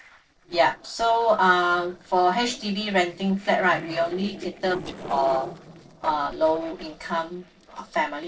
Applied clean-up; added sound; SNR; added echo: neural separator model SepFormer DNS4.